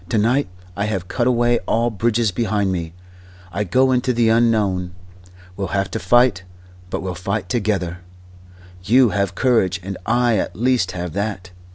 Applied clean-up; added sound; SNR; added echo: none; none; none; none.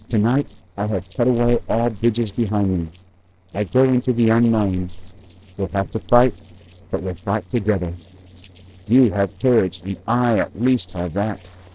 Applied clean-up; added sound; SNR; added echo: neural separator model SepFormer DNS4.